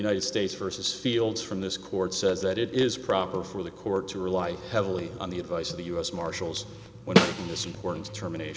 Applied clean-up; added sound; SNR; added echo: none; Snare drum; -3 dB; none.